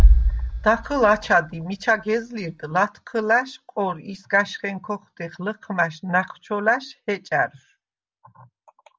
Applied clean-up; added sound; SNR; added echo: none; Bass drum; 2 dB; none.